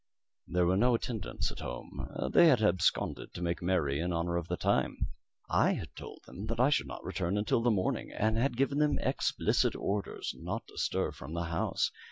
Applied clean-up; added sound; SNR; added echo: none; none; none; none.